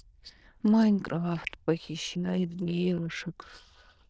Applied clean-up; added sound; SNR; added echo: neural diffusion model UNIVERSE++.